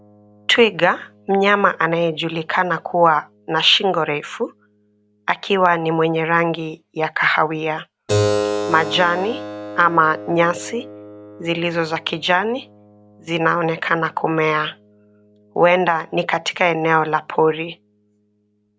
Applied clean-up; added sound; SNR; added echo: none; Keyboard (musical); 12 dB; none.